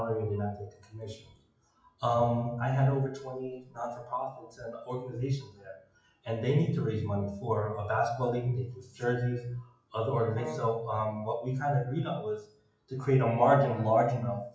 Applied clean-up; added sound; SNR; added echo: classical method WPE with log-MMSE.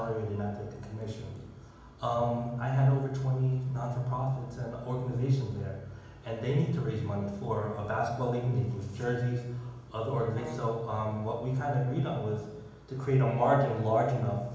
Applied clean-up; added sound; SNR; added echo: none; Brass instrument; 15 dB; reverberation time 1.0 s.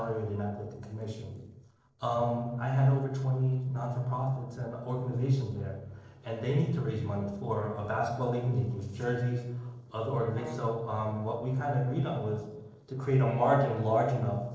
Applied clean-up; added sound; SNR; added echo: neural separator model SepFormer DNS4.